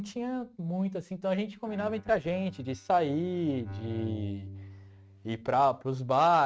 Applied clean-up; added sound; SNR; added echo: neural mask model RNNoise.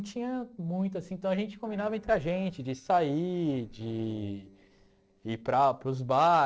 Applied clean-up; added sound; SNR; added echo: neural separator model SepFormer DNS4.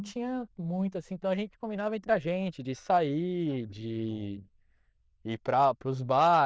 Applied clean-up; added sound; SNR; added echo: neural diffusion model UNIVERSE++.